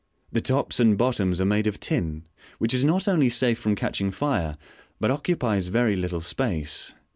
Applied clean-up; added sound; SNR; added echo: none; none; none; none.